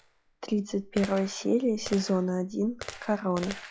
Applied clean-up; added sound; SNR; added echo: classical method log-MMSE.